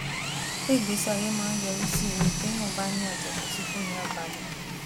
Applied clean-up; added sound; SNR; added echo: none; Engine + Printer; -1 dB; none.